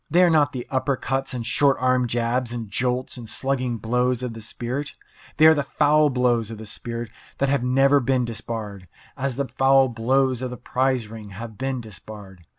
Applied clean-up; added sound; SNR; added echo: none; none; none; none.